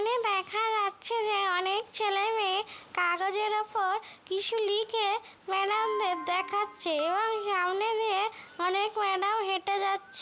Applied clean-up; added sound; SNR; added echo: none; none; none; none.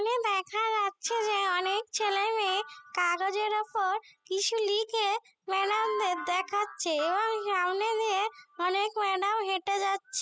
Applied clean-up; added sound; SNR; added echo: classical method spectral subtraction.